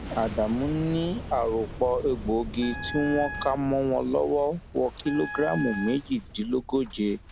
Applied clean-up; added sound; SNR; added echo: none; Wind instrument, woodwind instrument + Boom; 11 dB; none.